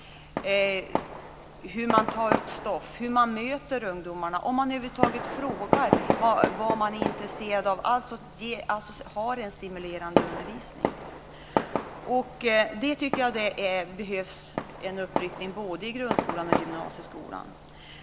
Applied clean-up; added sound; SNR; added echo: none; Fireworks; 2 dB; none.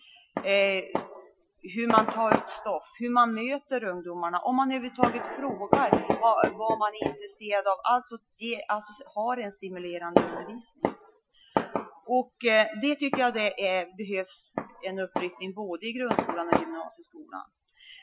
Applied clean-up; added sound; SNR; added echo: classical method Wiener filter.